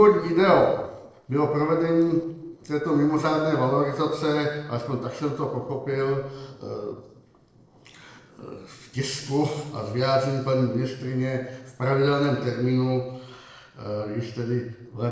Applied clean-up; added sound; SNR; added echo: neural separator model SepFormer DNS4.